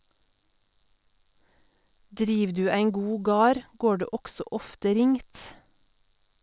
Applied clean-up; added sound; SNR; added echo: none; none; none; none.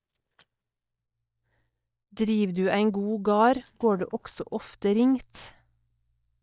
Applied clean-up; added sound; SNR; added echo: neural mask model DeepFilterNet 3.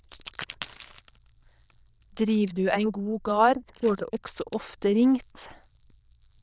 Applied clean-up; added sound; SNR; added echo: neural diffusion model UNIVERSE++.